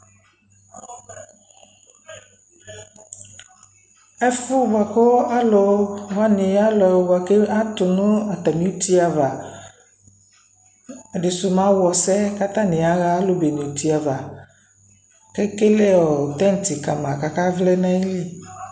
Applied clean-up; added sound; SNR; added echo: none; none; none; none.